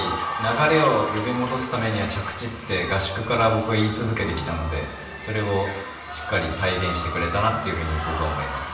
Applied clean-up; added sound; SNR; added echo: none; none; none; reverberation time 0.7 s.